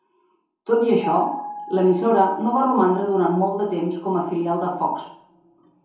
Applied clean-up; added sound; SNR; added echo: none; Piano; 15 dB; reverberation time 2.7 s.